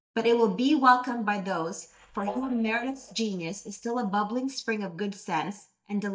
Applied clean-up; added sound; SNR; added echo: neural mask model DeepFilterNet 3.